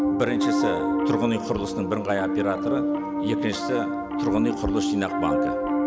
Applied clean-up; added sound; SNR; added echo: none; Piano; -3 dB; none.